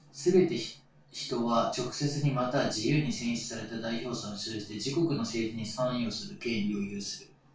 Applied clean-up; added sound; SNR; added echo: none; none; none; reverberation time 0.3 s.